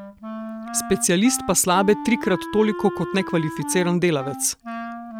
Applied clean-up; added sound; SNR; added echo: none; Wind instrument, woodwind instrument; 10 dB; none.